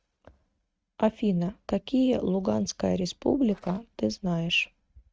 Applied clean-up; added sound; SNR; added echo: neural mask model RNNoise.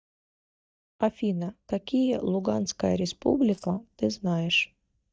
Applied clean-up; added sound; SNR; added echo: neural mask model DeepFilterNet 3.